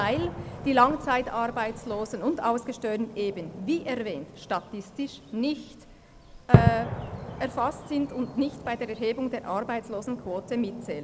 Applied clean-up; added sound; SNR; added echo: none; Fireworks; 3 dB; none.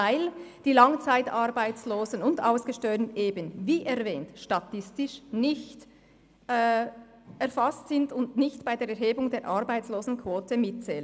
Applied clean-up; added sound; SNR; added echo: none; none; none; none.